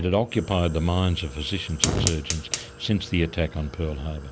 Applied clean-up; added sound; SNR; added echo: none; Fire; 7 dB; none.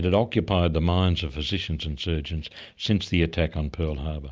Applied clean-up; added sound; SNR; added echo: none; none; none; none.